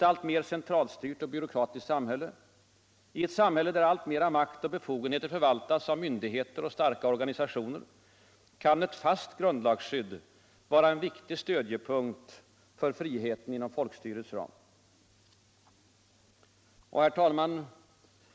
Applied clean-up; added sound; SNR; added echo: none; none; none; none.